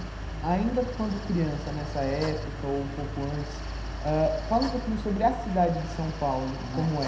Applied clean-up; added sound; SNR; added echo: none; Mechanical fan; 6 dB; reverberation time 0.9 s.